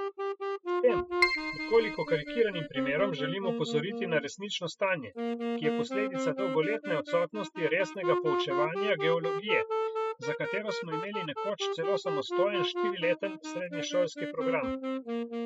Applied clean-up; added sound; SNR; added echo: classical method spectral subtraction.